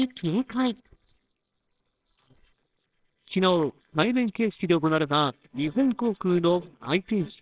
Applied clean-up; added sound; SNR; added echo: neural separator model SepFormer WHAMR!.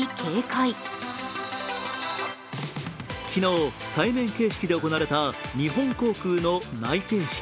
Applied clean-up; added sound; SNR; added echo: none; none; none; none.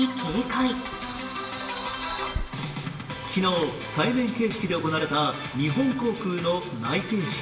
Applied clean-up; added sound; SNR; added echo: none; Rain; 16 dB; reverberation time 0.8 s.